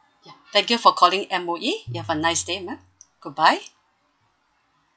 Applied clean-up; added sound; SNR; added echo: classical method log-MMSE.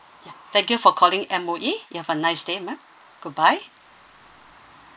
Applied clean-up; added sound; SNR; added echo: neural mask model Resemble Enhance denoiser.